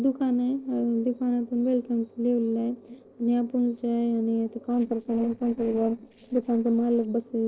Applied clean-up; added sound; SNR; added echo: neural separator model SepFormer DNS4.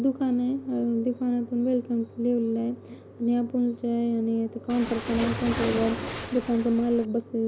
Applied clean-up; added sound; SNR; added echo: none; Waves, surf; 7 dB; none.